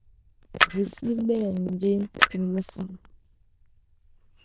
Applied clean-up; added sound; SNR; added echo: neural diffusion model UNIVERSE++.